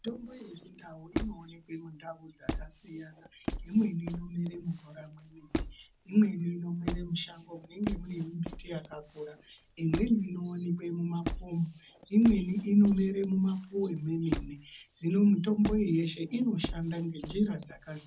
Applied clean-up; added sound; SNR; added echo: none; Squeak; 8 dB; reverberation time 0.4 s.